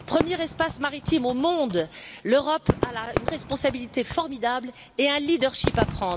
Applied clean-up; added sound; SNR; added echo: none; Fireworks; 7 dB; none.